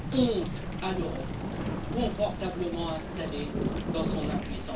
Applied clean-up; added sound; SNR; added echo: none; Thunder / Rain; 0 dB; reverberation time 0.2 s.